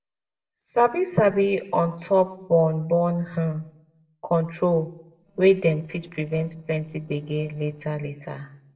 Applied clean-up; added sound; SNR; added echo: neural separator model SepFormer DNS4.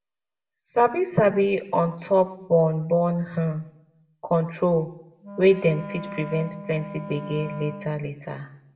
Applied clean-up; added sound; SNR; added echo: none; Wind instrument, woodwind instrument; 13 dB; reverberation time 0.6 s.